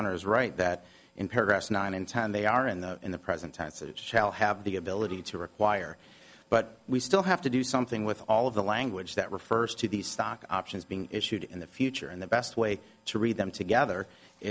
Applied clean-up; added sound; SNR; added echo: none; none; none; none.